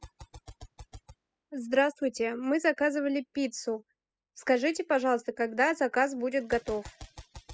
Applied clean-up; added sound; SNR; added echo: classical method spectral subtraction.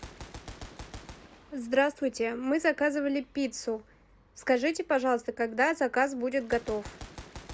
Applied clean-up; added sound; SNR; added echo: none; Gunshot, gunfire; 19 dB; none.